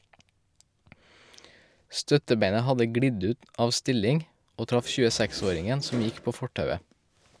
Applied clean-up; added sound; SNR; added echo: none; Door; 15 dB; none.